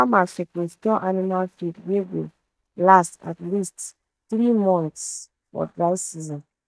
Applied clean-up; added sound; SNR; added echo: neural mask model DeepFilterNet 3.